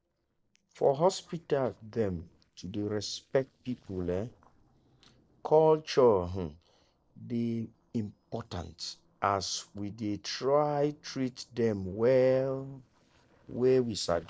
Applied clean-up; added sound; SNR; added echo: neural separator model SepFormer DNS4.